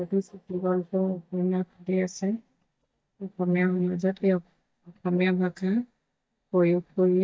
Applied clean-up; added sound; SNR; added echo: neural mask model DeepFilterNet 3.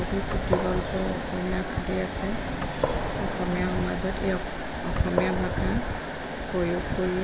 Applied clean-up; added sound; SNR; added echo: none; Gunshot, gunfire; 8 dB; none.